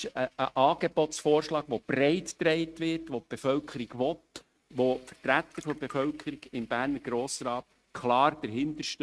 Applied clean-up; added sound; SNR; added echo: neural mask model RNNoise.